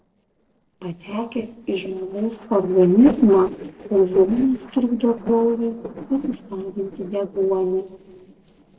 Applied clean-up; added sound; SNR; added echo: neural separator model SepFormer DNS4.